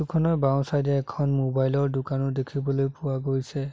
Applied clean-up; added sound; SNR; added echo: none; none; none; none.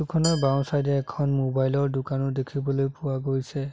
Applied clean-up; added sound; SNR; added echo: none; Glass; 18 dB; none.